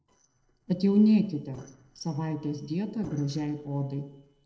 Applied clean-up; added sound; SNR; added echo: neural separator model SepFormer DNS4.